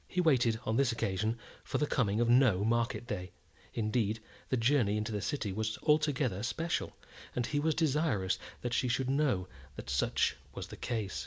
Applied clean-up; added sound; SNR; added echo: none; none; none; none.